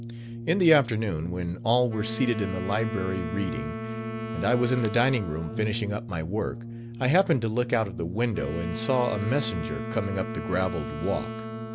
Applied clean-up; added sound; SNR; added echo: none; Brass instrument + Wind instrument, woodwind instrument; 7 dB; none.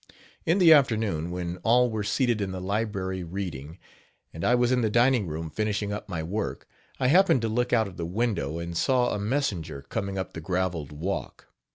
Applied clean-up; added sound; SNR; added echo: none; none; none; none.